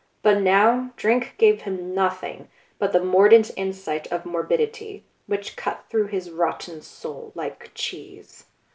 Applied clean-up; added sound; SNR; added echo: none; none; none; none.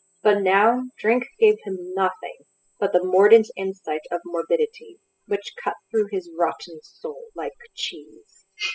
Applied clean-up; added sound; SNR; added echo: classical method spectral subtraction.